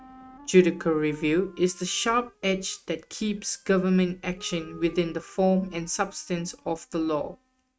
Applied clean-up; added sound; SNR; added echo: neural mask model RNNoise.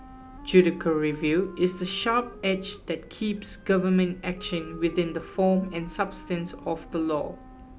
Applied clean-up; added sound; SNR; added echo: none; Wind instrument, woodwind instrument; 20 dB; none.